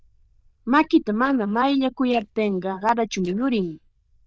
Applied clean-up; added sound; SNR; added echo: neural diffusion model UNIVERSE++.